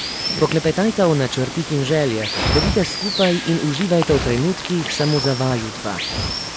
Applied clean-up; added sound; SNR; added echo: none; Dog + Water; 5 dB; none.